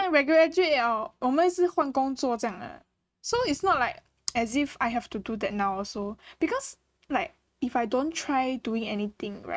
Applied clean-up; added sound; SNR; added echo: neural mask model RNNoise.